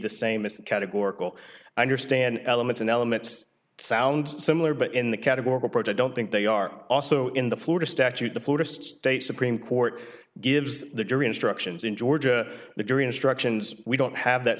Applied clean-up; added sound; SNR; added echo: none; none; none; none.